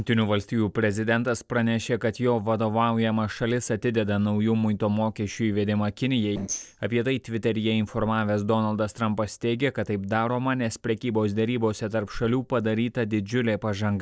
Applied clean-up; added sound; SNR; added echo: neural separator model SepFormer DNS4.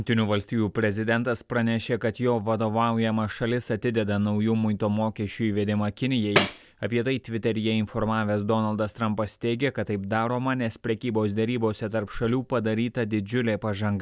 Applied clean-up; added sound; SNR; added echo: none; Tambourine; -2 dB; none.